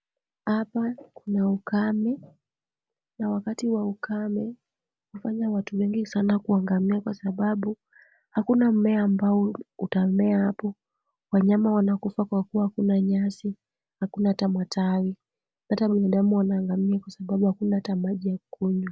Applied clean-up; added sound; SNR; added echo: none; none; none; none.